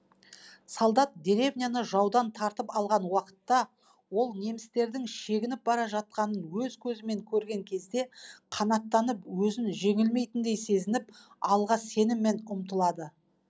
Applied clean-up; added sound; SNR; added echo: none; none; none; none.